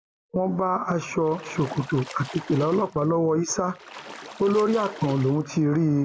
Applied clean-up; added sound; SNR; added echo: none; Splash, splatter; 18 dB; none.